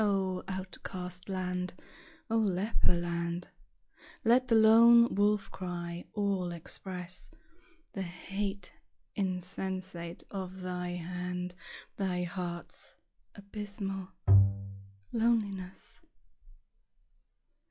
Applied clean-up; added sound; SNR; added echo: classical method log-MMSE.